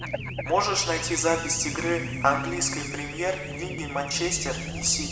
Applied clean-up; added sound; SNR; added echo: none; Race car, auto racing / Alarm; 7 dB; reverberation time 1.4 s.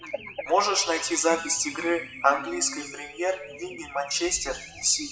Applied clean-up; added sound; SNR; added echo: classical method WPE with log-MMSE.